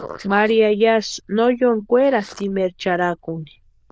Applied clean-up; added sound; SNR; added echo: neural diffusion model UNIVERSE++.